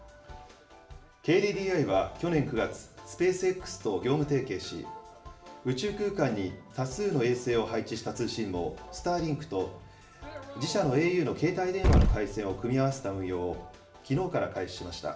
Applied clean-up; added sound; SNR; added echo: none; Explosion; -4 dB; reverberation time 0.5 s.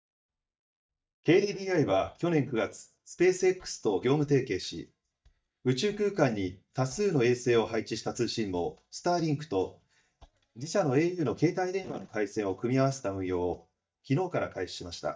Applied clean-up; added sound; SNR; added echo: neural mask model DeepFilterNet 3.